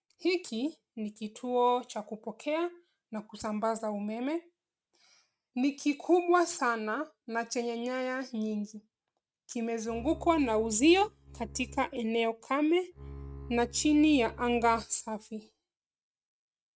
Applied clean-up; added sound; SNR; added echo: neural mask model RNNoise.